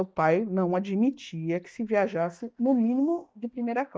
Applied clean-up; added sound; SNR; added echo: neural mask model DeepFilterNet 3.